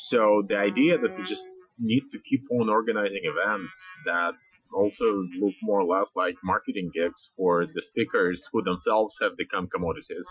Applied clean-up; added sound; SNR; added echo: classical method Wiener filter.